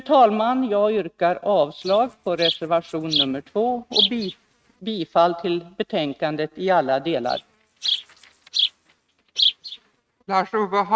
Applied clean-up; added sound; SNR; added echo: neural mask model RNNoise.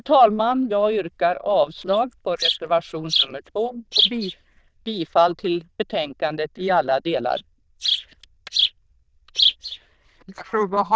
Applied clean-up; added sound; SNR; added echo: neural diffusion model UNIVERSE++.